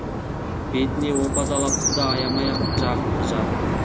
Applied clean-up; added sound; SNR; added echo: none; Chirp, tweet; -3 dB; none.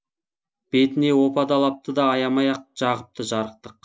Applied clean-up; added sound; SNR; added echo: none; none; none; none.